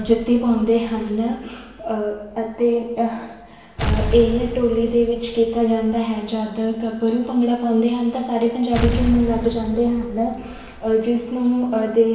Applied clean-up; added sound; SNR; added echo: none; Explosion; 10 dB; reverberation time 1.0 s.